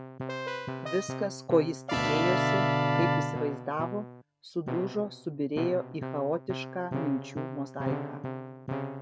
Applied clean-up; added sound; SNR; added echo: none; Keyboard (musical); 0 dB; none.